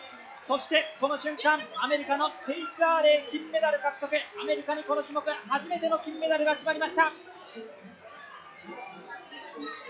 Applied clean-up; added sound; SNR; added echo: classical method log-MMSE.